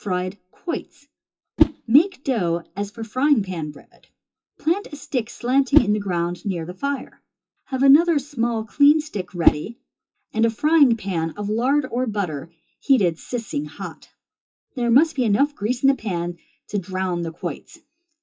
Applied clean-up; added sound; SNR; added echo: classical method WPE with log-MMSE.